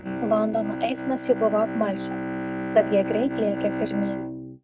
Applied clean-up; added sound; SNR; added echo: neural mask model RNNoise.